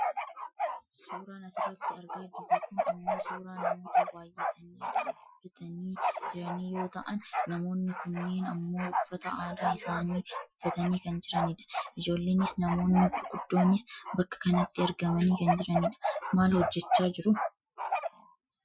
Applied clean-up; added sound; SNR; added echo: classical method Wiener filter.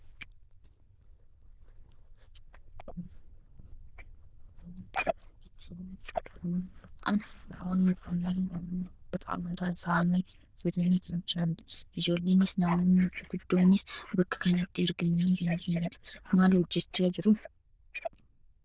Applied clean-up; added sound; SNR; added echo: neural diffusion model UNIVERSE++.